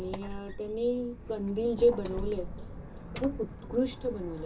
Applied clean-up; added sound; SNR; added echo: none; Squeak; 9 dB; reverberation time 0.2 s.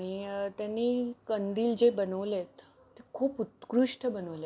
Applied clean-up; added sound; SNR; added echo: none; none; none; none.